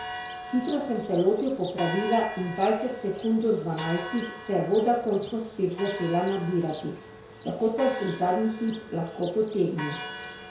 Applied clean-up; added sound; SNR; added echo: none; Church bell; 12 dB; reverberation time 0.6 s.